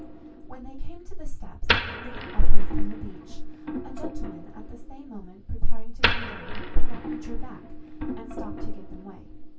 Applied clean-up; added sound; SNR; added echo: none; Wood; 14 dB; reverberation time 0.2 s.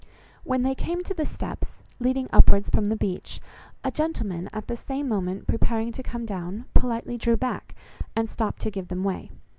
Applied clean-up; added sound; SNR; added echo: none; none; none; none.